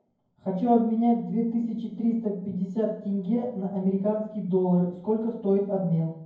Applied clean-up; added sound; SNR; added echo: none; none; none; reverberation time 0.9 s.